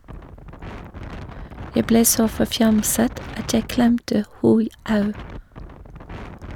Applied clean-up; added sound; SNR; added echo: none; Wind; 14 dB; none.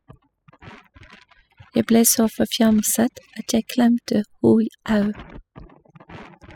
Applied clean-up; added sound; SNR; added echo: classical method spectral subtraction.